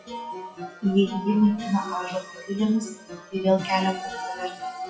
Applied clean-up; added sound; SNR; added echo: classical method WPE with log-MMSE.